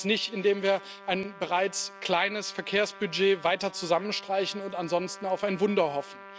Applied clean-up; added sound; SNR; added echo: none; Trumpet; 18 dB; none.